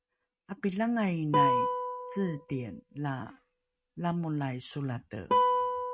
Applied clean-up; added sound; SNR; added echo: neural mask model RNNoise.